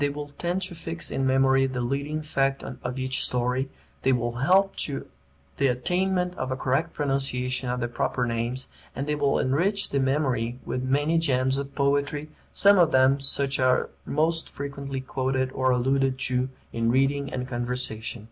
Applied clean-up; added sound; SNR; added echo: none; none; none; none.